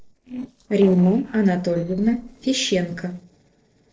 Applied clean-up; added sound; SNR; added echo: neural separator model SepFormer DNS4.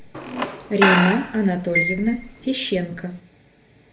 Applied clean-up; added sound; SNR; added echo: none; Squeak / Screech; 2 dB; reverberation time 0.3 s.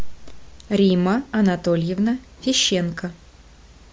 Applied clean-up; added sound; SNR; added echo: none; none; none; none.